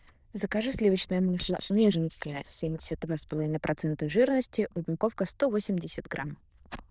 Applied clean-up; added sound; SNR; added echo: neural diffusion model UNIVERSE++.